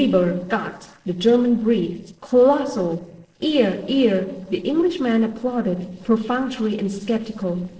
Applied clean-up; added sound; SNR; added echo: neural separator model SepFormer DNS4.